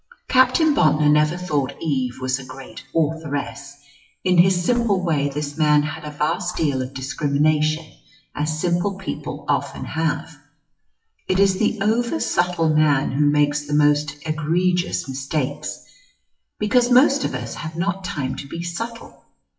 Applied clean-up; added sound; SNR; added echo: classical method WPE with log-MMSE.